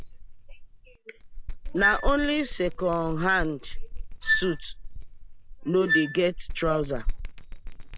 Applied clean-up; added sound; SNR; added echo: none; Bell + Wind instrument, woodwind instrument; 1 dB; none.